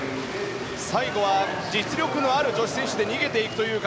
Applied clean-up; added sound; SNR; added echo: none; none; none; none.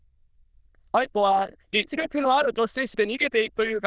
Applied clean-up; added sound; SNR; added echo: neural diffusion model UNIVERSE++.